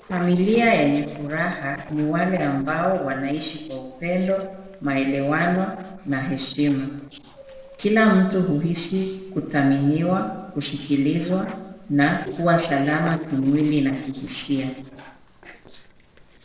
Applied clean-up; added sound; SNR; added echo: neural separator model SepFormer DNS4.